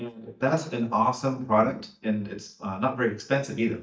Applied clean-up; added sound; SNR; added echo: neural mask model DeepFilterNet 3.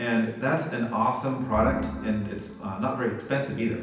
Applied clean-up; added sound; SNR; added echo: none; Organ; 7 dB; reverberation time 0.9 s.